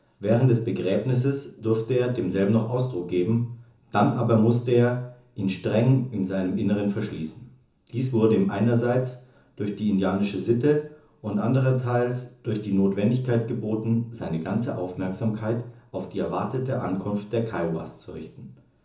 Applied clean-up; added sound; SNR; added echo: none; none; none; reverberation time 0.7 s.